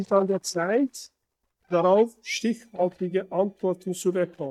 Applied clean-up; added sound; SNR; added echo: neural mask model DeepFilterNet 3.